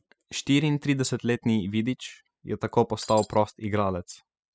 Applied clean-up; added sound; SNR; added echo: classical method spectral subtraction.